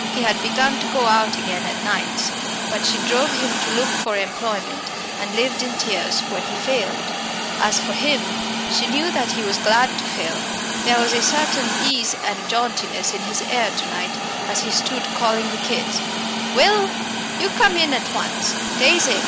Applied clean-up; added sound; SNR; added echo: none; Hiss; 2 dB; none.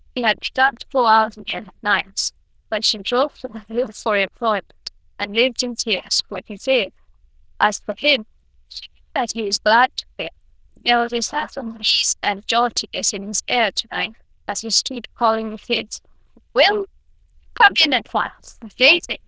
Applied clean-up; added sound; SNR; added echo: neural diffusion model UNIVERSE++.